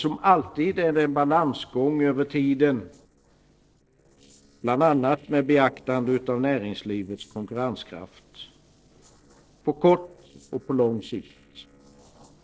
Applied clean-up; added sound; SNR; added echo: neural separator model SepFormer DNS4.